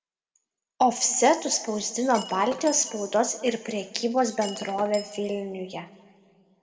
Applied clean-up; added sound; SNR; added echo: none; Shatter; 15 dB; reverberation time 1.5 s.